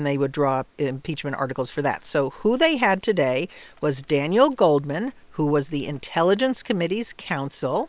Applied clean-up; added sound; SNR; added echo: neural separator model SepFormer WHAM!.